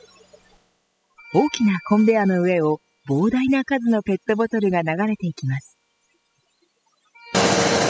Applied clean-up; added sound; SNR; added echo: classical method spectral subtraction.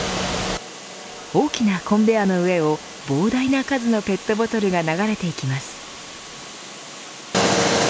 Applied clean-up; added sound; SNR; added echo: none; none; none; none.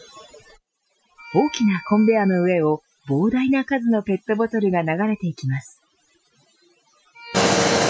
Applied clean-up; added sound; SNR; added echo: classical method Wiener filter.